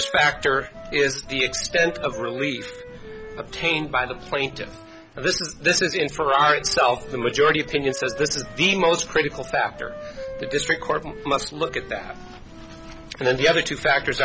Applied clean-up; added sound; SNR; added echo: none; Wind instrument, woodwind instrument; 16 dB; none.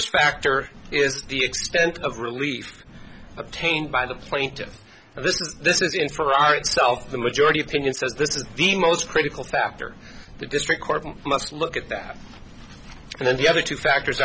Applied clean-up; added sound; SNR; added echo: none; none; none; none.